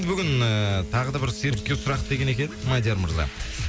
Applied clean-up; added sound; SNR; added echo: none; Boat, Water vehicle; 15 dB; none.